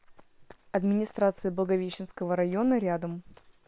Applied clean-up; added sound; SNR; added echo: neural separator model SepFormer WHAM!.